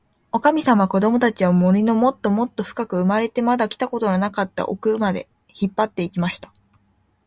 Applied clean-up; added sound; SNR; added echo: none; none; none; none.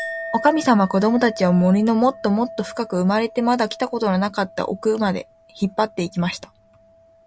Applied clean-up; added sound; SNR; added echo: none; Chink, clink; 17 dB; none.